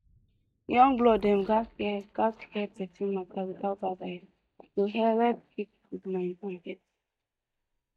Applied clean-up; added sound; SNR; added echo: neural mask model DeepFilterNet 3.